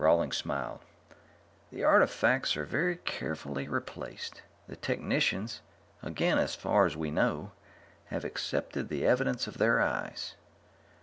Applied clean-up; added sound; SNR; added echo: none; none; none; none.